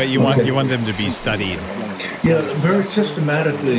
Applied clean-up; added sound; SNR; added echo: none; Chatter / Stream; 8 dB; none.